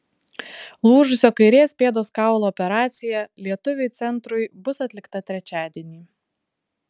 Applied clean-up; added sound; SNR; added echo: none; none; none; none.